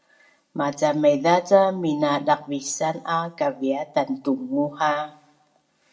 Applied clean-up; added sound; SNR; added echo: none; none; none; reverberation time 0.3 s.